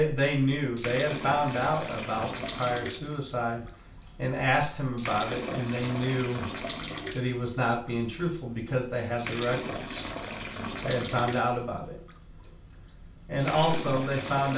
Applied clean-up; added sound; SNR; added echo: none; Bathtub (filling or washing) / Liquid; 9 dB; reverberation time 0.3 s.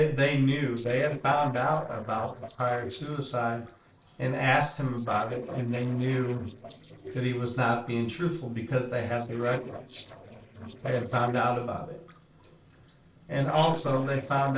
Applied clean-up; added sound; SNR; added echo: neural separator model SepFormer DNS4.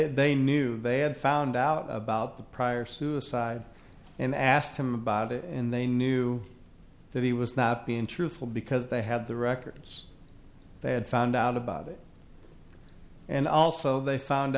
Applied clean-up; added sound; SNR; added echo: none; none; none; none.